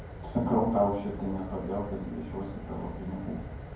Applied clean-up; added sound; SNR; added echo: none; Fire; 9 dB; reverberation time 0.9 s.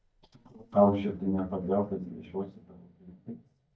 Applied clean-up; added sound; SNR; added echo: neural mask model DeepFilterNet 3.